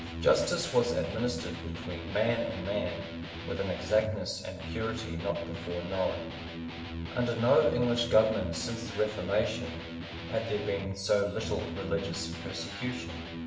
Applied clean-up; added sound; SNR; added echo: none; Electric guitar; 8 dB; reverberation time 0.9 s.